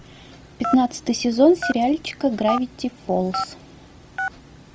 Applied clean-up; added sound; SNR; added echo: none; Telephone; 10 dB; none.